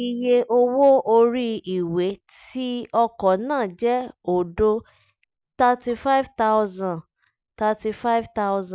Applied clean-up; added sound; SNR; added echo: none; none; none; none.